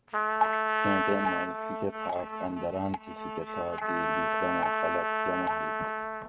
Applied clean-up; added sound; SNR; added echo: neural mask model RNNoise.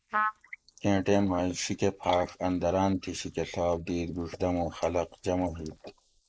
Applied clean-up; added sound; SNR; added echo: neural mask model Resemble Enhance denoiser.